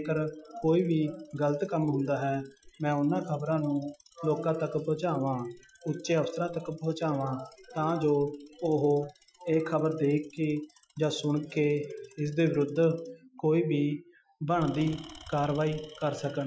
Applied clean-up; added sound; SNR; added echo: classical method Wiener filter.